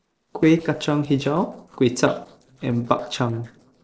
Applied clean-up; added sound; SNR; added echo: neural separator model SepFormer DNS4.